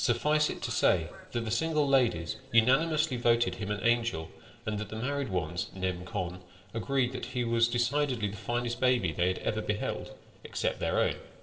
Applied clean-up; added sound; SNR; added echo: neural separator model SepFormer DNS4.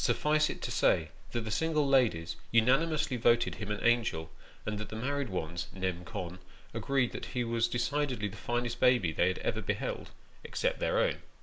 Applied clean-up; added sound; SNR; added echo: none; none; none; none.